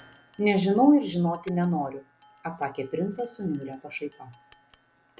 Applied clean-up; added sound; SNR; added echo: none; Chink, clink; 19 dB; none.